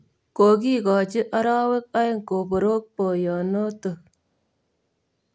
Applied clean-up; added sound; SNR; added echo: none; none; none; none.